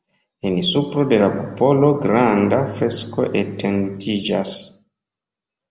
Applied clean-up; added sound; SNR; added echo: none; none; none; none.